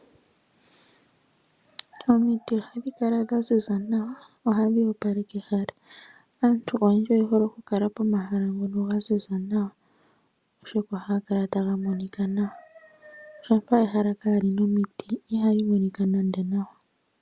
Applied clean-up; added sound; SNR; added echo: none; none; none; none.